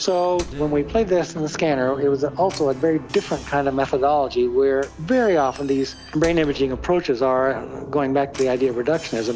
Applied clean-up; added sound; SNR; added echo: none; Knock / Slam; 17 dB; none.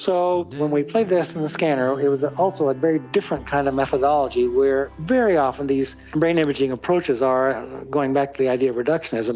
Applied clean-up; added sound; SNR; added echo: none; none; none; none.